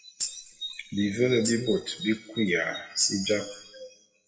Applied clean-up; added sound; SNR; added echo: classical method WPE with log-MMSE.